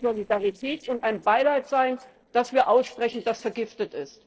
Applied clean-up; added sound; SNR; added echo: neural separator model SepFormer DNS4.